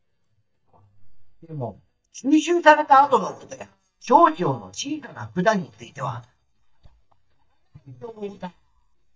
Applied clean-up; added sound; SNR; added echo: neural mask model DeepFilterNet 3.